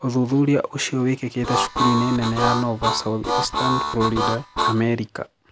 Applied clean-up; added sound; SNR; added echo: none; Harmonica; 1 dB; none.